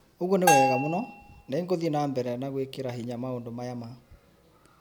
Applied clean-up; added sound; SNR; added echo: none; Bell; -2 dB; none.